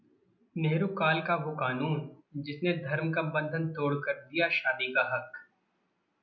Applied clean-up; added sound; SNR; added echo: none; none; none; none.